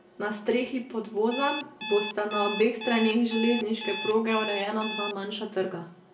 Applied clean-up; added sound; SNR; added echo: none; Alarm; 7 dB; reverberation time 0.3 s.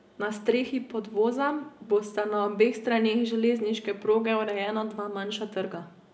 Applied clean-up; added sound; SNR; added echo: none; none; none; none.